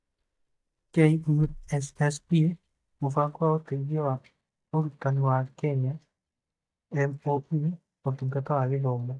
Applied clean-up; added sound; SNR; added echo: neural mask model DeepFilterNet 3.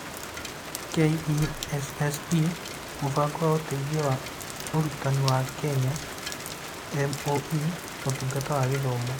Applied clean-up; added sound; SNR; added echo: none; Rain; 8 dB; none.